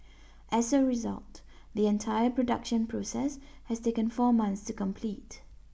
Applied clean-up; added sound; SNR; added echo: none; none; none; none.